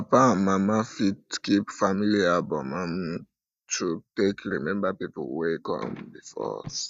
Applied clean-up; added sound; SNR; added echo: neural mask model DeepFilterNet 3.